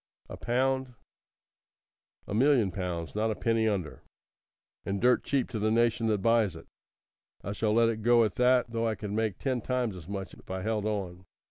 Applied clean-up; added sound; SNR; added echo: none; none; none; none.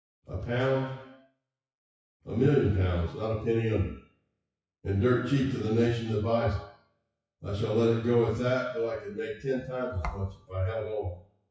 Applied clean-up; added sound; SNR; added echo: classical method WPE with log-MMSE.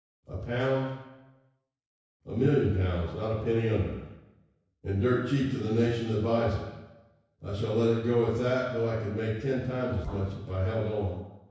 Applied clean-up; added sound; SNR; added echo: neural separator model SepFormer DNS4.